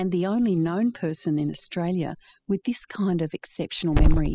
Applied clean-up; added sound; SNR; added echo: classical method spectral subtraction.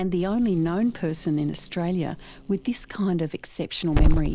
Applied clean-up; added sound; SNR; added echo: none; Growling / Hiss; 1 dB; none.